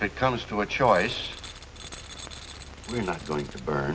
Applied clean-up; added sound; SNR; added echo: none; Tools; 16 dB; none.